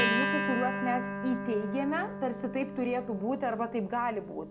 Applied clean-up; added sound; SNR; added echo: none; Acoustic guitar; 3 dB; none.